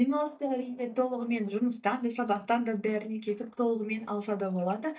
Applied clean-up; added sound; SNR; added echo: neural mask model DeepFilterNet 3.